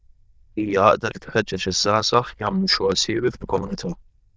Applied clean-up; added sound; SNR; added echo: neural diffusion model UNIVERSE++.